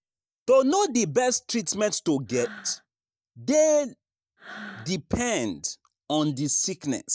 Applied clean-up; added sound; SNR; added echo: neural mask model DeepFilterNet 3.